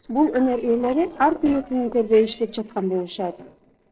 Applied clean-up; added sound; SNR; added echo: neural separator model SepFormer DNS4.